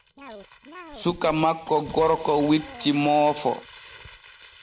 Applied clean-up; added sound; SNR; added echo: none; Cough + Crumpling, crinkling; 19 dB; none.